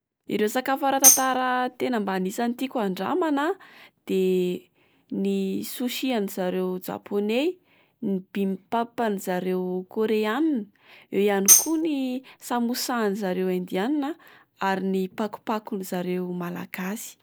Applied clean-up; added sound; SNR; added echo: none; Tambourine; -4 dB; none.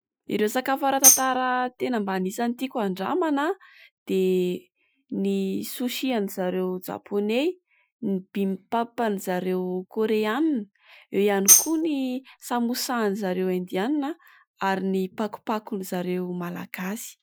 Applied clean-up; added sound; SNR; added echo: classical method Wiener filter.